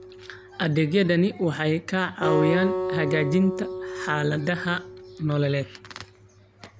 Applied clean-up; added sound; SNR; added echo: none; Acoustic guitar; 7 dB; none.